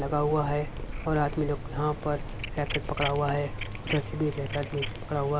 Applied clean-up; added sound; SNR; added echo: none; Cat; 6 dB; none.